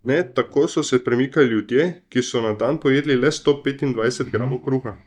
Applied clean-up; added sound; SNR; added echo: neural mask model DeepFilterNet 3.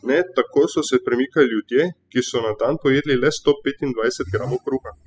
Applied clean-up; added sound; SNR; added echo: classical method spectral subtraction.